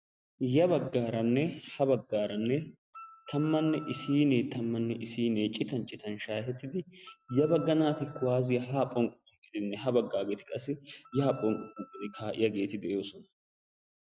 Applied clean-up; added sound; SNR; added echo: neural mask model RNNoise.